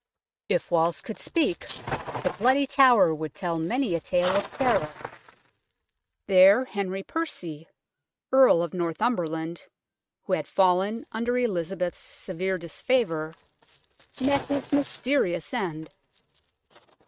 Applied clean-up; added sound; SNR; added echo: neural mask model RNNoise.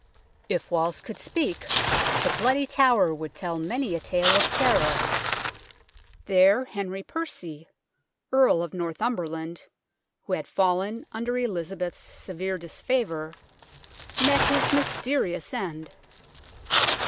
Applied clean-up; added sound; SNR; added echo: none; Bicycle; 4 dB; none.